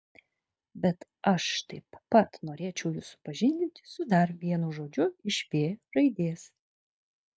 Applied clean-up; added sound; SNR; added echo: none; none; none; none.